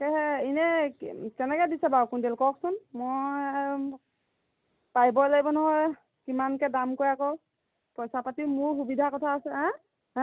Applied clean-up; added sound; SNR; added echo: none; none; none; none.